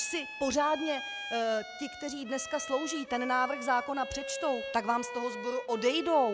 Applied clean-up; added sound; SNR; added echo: none; Bowed string instrument; 9 dB; none.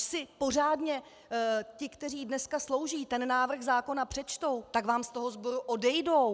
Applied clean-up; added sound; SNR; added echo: none; none; none; none.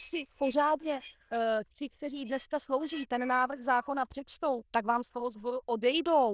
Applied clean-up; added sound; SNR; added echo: neural diffusion model UNIVERSE++.